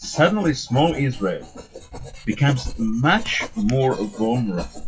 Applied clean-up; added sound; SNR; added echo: classical method WPE with log-MMSE.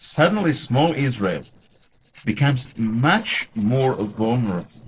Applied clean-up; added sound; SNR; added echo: neural separator model SepFormer DNS4.